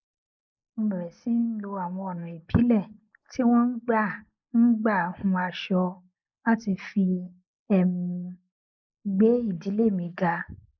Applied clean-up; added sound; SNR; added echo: neural mask model Resemble Enhance denoiser.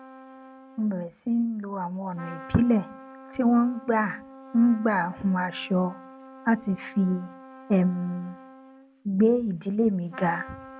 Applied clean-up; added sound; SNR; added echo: none; Trumpet; 19 dB; none.